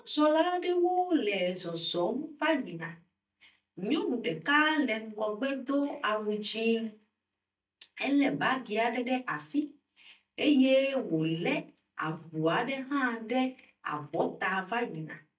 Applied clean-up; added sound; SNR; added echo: neural mask model DeepFilterNet 3.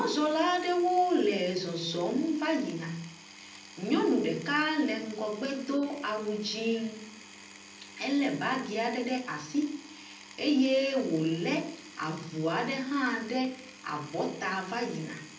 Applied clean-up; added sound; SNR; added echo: none; Power tool; 19 dB; reverberation time 0.6 s.